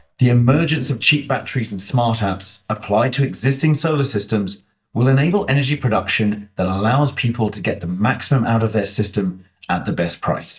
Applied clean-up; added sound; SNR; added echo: neural mask model DeepFilterNet 3.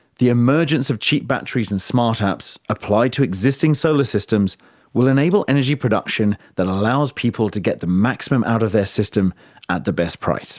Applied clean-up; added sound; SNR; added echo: none; none; none; none.